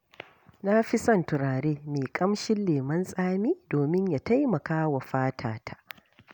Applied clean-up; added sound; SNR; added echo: none; none; none; none.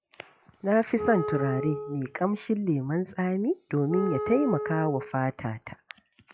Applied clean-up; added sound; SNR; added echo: classical method log-MMSE.